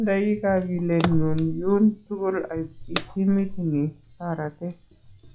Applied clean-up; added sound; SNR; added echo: classical method log-MMSE.